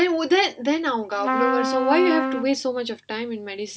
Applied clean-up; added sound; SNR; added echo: none; Trumpet; 2 dB; none.